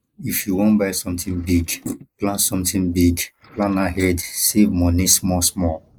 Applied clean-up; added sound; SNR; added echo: neural mask model Resemble Enhance denoiser.